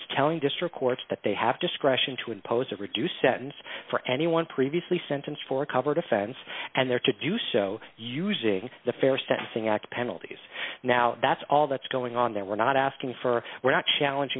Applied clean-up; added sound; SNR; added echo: none; none; none; none.